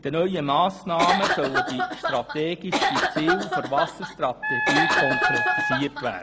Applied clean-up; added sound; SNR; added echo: none; Cough + Wind instrument, woodwind instrument; -2 dB; none.